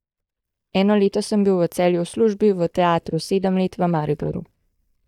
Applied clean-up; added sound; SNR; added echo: neural mask model DeepFilterNet 3.